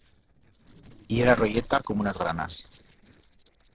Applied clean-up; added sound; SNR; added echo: neural separator model SepFormer DNS4.